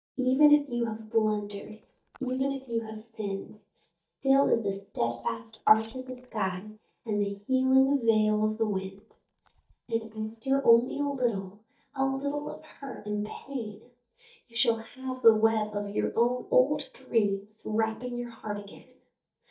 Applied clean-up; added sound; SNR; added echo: neural mask model DeepFilterNet 3.